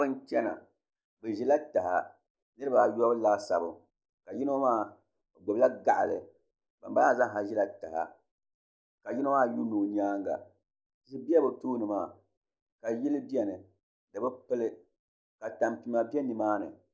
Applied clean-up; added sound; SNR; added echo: neural mask model Resemble Enhance denoiser.